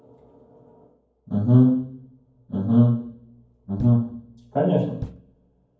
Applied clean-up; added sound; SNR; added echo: none; Knock; 16 dB; reverberation time 0.9 s.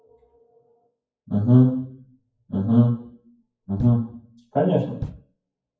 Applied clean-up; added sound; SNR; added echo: classical method WPE with log-MMSE.